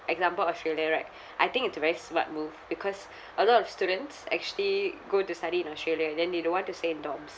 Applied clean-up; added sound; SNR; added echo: none; none; none; none.